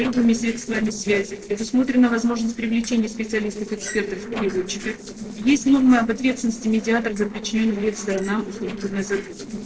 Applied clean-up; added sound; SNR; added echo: neural separator model SepFormer DNS4.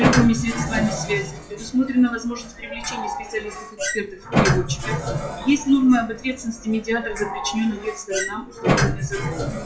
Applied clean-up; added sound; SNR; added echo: classical method WPE with log-MMSE.